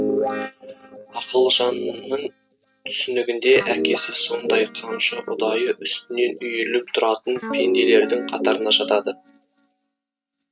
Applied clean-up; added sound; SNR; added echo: neural mask model RNNoise.